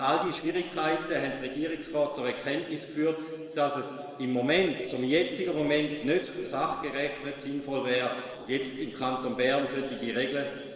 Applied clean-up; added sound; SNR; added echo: neural separator model SepFormer DNS4.